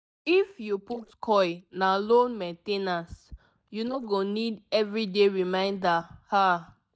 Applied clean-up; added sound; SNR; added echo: neural mask model DeepFilterNet 3.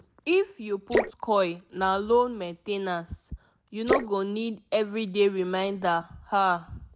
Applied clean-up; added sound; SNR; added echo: none; Drip / Splash, splatter; 6 dB; none.